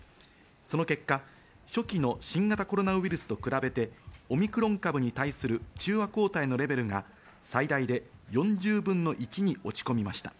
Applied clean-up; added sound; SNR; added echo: none; none; none; none.